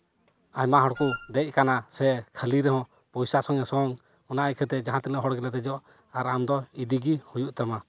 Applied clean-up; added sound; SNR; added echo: none; Wind instrument, woodwind instrument; 11 dB; none.